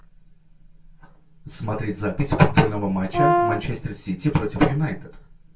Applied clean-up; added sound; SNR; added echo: none; Brass instrument; -2 dB; reverberation time 0.2 s.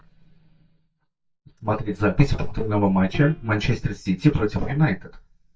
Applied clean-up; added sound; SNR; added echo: neural mask model DeepFilterNet 3.